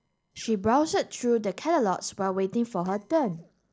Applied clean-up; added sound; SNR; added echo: neural separator model SepFormer DNS4.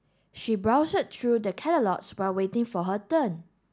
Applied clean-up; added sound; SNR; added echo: none; none; none; none.